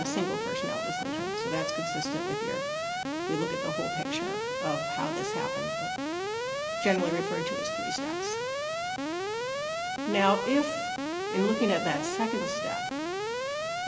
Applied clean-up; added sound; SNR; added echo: none; Alarm; -1 dB; none.